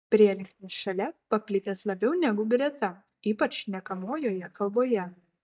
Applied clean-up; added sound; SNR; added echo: neural mask model DeepFilterNet 3.